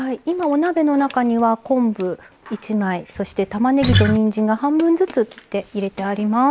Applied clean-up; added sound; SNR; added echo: none; Acoustic guitar; -3 dB; none.